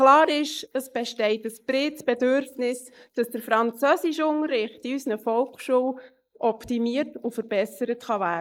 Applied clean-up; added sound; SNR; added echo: neural mask model Resemble Enhance denoiser.